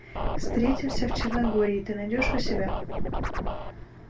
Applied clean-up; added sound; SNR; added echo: none; Scratching (performance technique); 0 dB; reverberation time 0.2 s.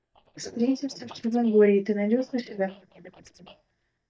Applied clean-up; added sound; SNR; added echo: neural mask model DeepFilterNet 3.